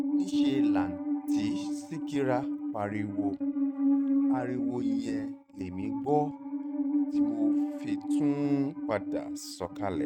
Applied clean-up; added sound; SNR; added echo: neural mask model RNNoise.